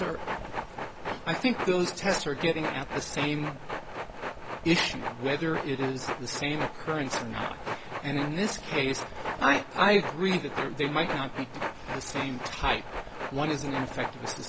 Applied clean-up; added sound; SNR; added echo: none; Train; 6 dB; none.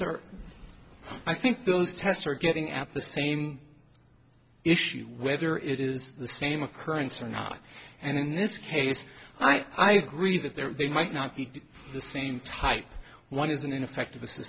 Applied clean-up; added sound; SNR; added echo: none; none; none; none.